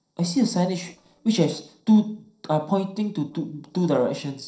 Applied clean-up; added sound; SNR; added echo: neural separator model SepFormer DNS4.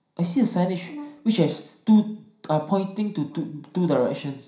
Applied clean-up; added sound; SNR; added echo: none; Brass instrument; 17 dB; reverberation time 0.5 s.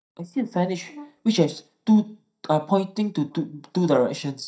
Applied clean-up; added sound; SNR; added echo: neural mask model DeepFilterNet 3.